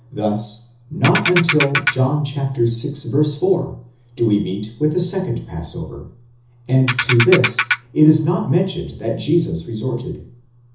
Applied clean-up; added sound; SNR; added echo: none; Ratchet, pawl; 1 dB; reverberation time 0.6 s.